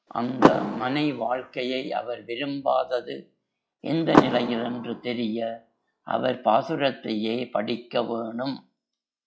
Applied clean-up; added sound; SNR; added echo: classical method log-MMSE.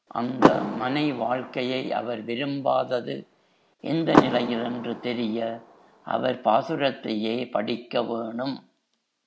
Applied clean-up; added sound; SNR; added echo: none; Car; 2 dB; none.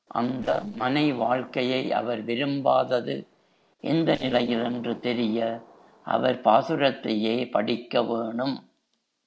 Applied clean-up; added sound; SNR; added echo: neural separator model SepFormer DNS4.